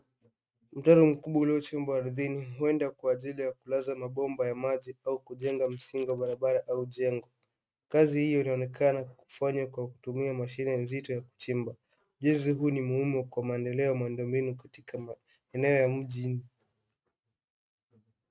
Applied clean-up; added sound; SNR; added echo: neural mask model RNNoise.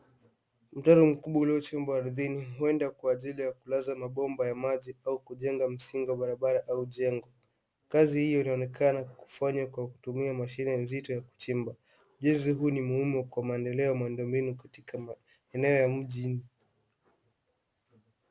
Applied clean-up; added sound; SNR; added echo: none; none; none; none.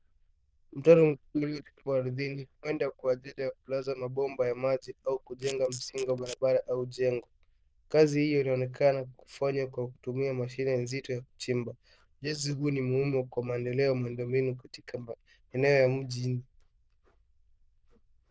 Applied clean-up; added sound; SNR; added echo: neural diffusion model UNIVERSE++.